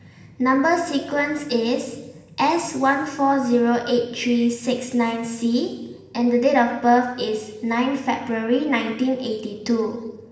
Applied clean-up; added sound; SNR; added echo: none; none; none; reverberation time 1.0 s.